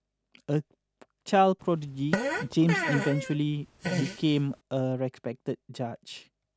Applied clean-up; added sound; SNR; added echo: none; Fart; 4 dB; none.